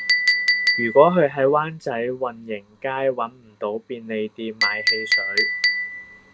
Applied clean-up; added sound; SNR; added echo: none; Chink, clink; 1 dB; none.